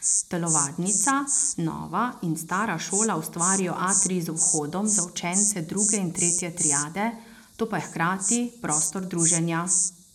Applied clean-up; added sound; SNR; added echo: none; Insect; 0 dB; none.